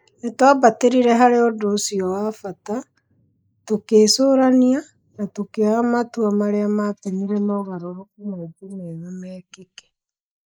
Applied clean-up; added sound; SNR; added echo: neural mask model Resemble Enhance denoiser.